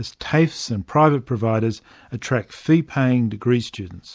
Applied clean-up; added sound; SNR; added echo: none; none; none; none.